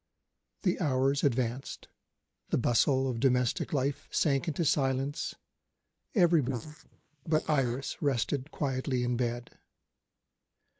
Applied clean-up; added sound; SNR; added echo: neural mask model Resemble Enhance denoiser.